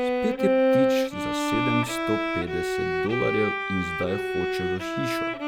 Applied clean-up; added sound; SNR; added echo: none; Bowed string instrument; -5 dB; none.